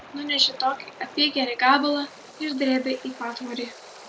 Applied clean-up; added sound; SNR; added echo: none; Waves, surf; 19 dB; none.